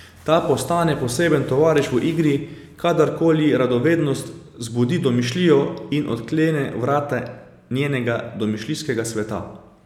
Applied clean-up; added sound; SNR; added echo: none; none; none; none.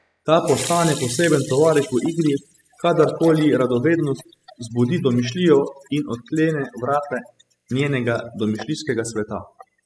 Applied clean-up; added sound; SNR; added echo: classical method spectral subtraction.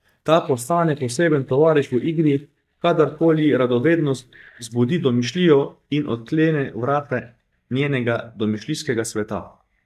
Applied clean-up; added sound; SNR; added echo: neural mask model DeepFilterNet 3.